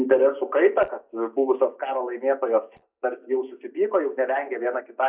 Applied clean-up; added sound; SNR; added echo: neural mask model DeepFilterNet 3.